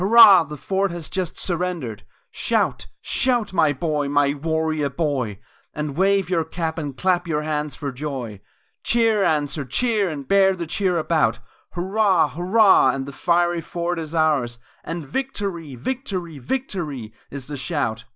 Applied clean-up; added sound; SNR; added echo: none; none; none; none.